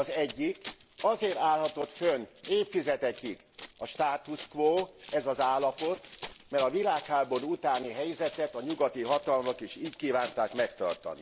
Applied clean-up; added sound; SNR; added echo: none; Run; 18 dB; none.